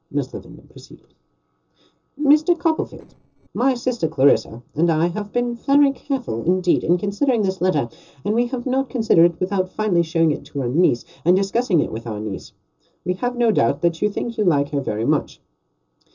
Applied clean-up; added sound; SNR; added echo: neural separator model SepFormer DNS4.